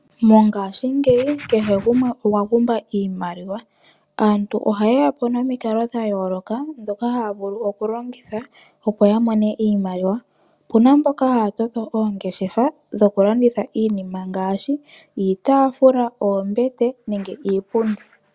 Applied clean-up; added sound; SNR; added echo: none; Writing; 14 dB; none.